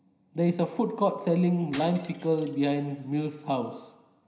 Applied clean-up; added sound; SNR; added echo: none; Cutlery, silverware; 19 dB; reverberation time 0.9 s.